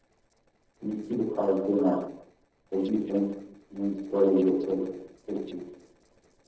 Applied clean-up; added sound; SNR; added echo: neural separator model SepFormer DNS4.